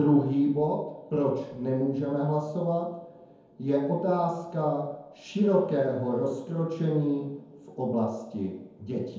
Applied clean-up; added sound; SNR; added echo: none; none; none; reverberation time 0.9 s.